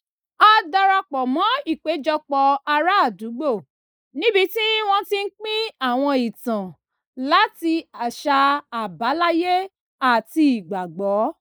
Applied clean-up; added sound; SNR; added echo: neural mask model Resemble Enhance denoiser.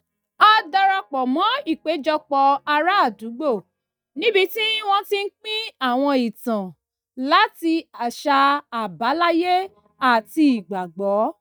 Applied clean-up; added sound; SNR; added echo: neural mask model DeepFilterNet 3.